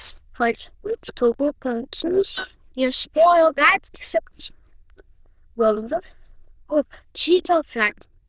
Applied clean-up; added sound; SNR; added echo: neural diffusion model UNIVERSE++.